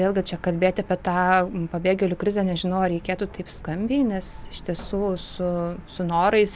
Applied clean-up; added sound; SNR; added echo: none; Truck; 18 dB; none.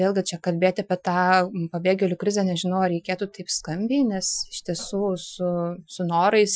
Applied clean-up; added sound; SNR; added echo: classical method Wiener filter.